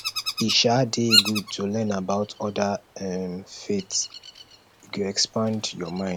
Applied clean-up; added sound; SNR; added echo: none; Bird vocalization, bird call, bird song; 5 dB; none.